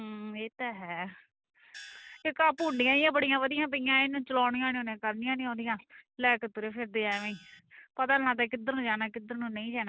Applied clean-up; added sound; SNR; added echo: none; Gong; 18 dB; none.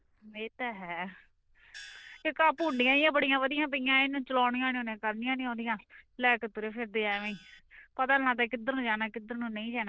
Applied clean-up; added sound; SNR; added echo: neural diffusion model UNIVERSE++.